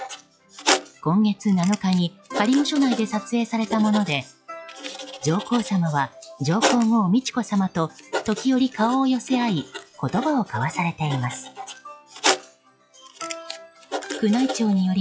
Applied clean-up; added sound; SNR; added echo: classical method log-MMSE.